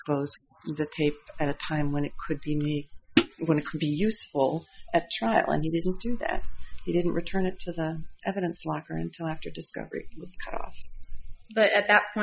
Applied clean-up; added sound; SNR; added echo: classical method Wiener filter.